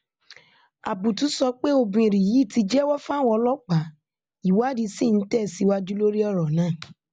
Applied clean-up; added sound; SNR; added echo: none; none; none; none.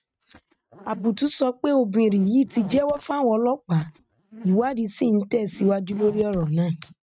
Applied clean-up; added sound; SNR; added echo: neural mask model RNNoise.